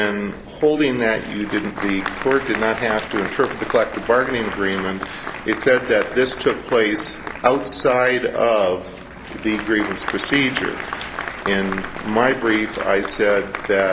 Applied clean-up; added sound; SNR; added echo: none; Applause; 11 dB; none.